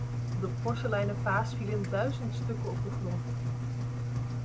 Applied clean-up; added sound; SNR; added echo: none; Engine; -4 dB; none.